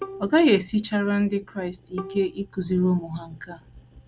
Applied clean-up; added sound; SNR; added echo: none; Bowed string instrument; 18 dB; none.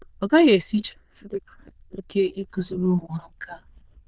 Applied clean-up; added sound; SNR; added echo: neural diffusion model UNIVERSE++.